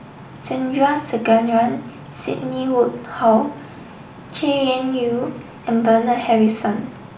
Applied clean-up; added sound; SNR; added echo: none; none; none; none.